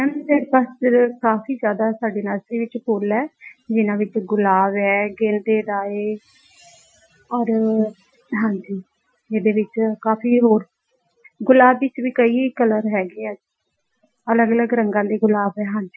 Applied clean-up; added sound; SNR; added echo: classical method Wiener filter.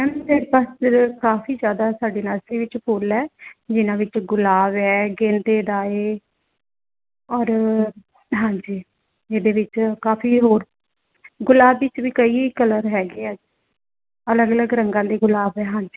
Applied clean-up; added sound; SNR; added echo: none; none; none; none.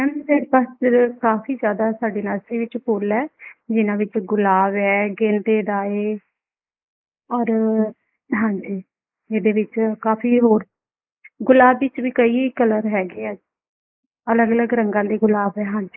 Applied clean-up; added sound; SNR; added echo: neural mask model Resemble Enhance denoiser.